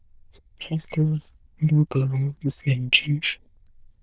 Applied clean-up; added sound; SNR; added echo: neural diffusion model UNIVERSE++.